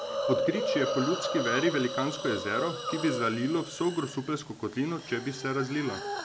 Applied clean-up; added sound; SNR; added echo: none; Hiss; 4 dB; none.